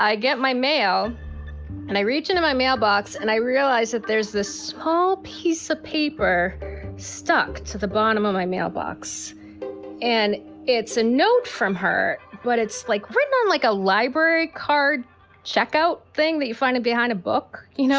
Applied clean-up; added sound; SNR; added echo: none; none; none; none.